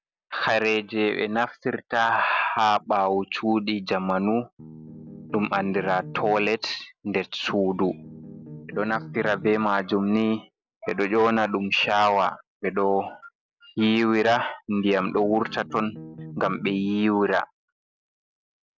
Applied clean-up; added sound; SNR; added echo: neural separator model SepFormer DNS4.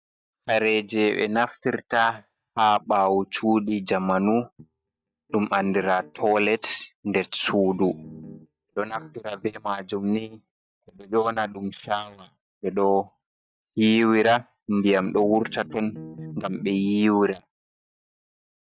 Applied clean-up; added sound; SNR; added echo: neural mask model DeepFilterNet 3.